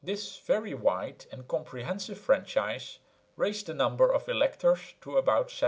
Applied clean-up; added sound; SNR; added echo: none; none; none; none.